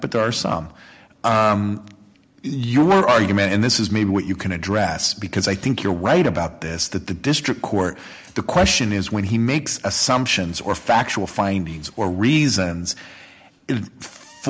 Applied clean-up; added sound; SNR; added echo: none; none; none; none.